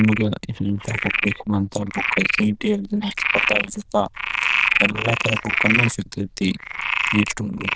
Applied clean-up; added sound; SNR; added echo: neural diffusion model UNIVERSE++.